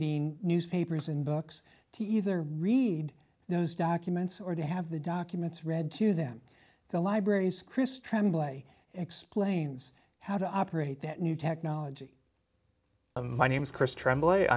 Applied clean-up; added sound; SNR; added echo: none; none; none; none.